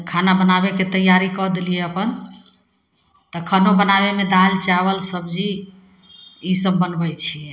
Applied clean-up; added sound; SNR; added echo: none; none; none; none.